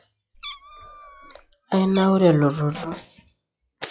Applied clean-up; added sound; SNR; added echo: classical method log-MMSE.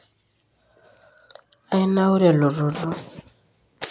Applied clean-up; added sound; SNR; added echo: none; none; none; none.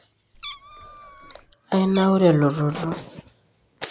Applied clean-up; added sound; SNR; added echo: none; Meow; 18 dB; none.